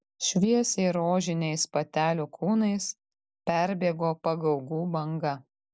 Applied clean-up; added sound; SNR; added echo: none; none; none; none.